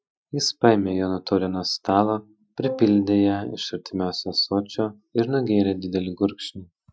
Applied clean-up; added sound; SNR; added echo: classical method Wiener filter.